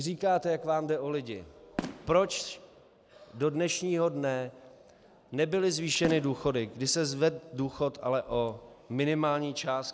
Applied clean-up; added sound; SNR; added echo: none; Fireworks; 17 dB; none.